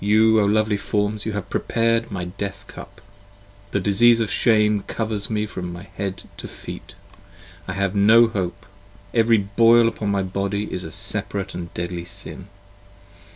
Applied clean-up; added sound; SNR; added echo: none; none; none; none.